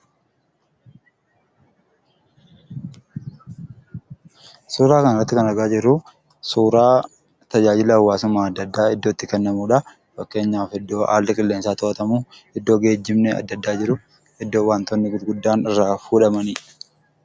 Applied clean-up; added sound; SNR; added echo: none; none; none; none.